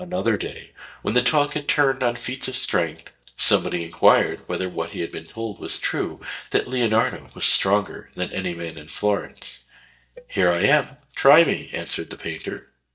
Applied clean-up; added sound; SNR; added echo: neural mask model DeepFilterNet 3.